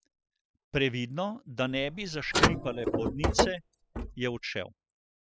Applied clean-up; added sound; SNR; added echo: classical method spectral subtraction.